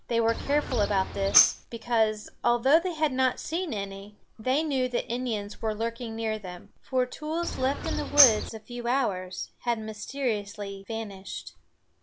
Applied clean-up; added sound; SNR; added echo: none; Bird + Tambourine; 1 dB; none.